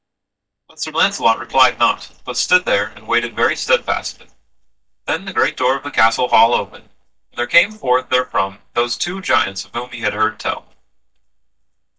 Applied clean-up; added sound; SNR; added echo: neural mask model DeepFilterNet 3.